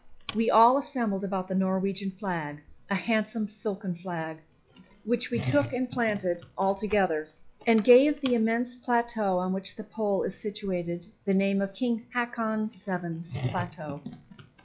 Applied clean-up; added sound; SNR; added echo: classical method log-MMSE.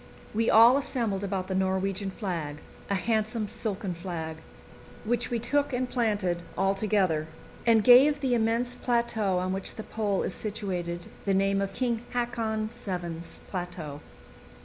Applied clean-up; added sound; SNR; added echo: none; none; none; none.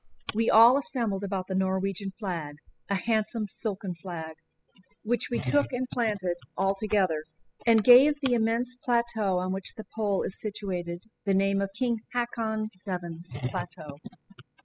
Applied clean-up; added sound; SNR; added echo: classical method spectral subtraction.